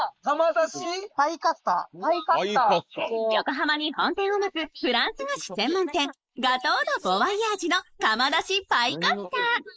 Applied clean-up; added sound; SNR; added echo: neural mask model Resemble Enhance denoiser.